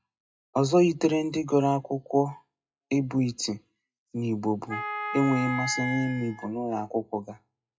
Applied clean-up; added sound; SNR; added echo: classical method WPE with log-MMSE.